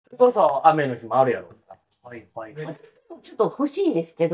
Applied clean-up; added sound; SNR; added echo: neural mask model DeepFilterNet 3.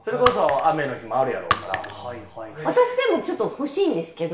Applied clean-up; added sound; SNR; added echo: none; Shatter; 7 dB; reverberation time 0.6 s.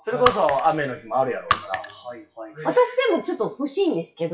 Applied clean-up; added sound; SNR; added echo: classical method WPE with log-MMSE.